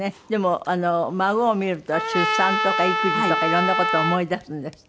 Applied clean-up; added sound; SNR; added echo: none; Trumpet; 1 dB; none.